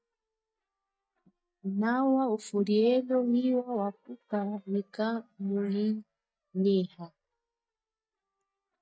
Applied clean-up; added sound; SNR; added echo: neural mask model DeepFilterNet 3.